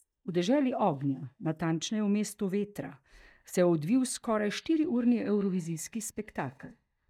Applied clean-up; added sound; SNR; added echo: neural mask model DeepFilterNet 3.